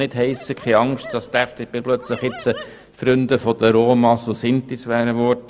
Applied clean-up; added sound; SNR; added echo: none; Dog; 18 dB; none.